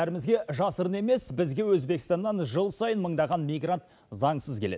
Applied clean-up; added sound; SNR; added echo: none; none; none; none.